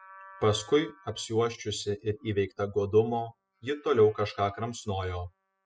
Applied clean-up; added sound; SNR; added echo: classical method spectral subtraction.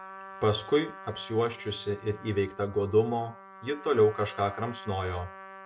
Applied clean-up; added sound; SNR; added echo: none; Trumpet; 16 dB; none.